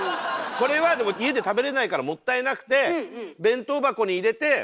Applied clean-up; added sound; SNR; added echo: none; none; none; none.